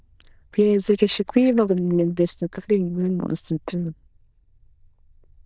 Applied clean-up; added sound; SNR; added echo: neural diffusion model UNIVERSE++.